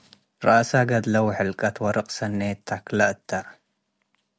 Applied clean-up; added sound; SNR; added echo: none; none; none; none.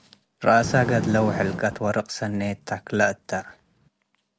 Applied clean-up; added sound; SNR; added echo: none; Fire; 10 dB; none.